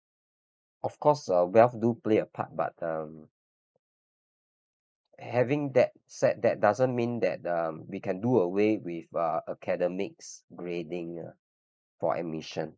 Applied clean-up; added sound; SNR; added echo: neural mask model Resemble Enhance denoiser.